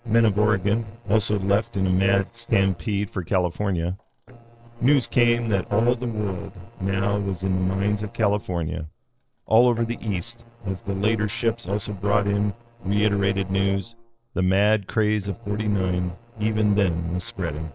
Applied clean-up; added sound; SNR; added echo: neural separator model SepFormer DNS4.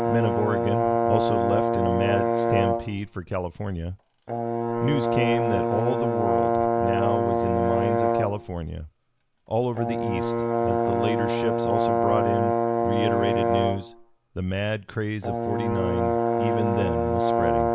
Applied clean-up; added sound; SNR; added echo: none; Brass instrument; -4 dB; none.